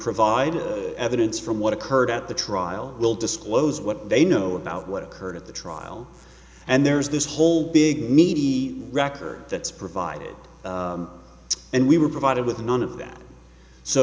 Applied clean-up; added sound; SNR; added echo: none; none; none; none.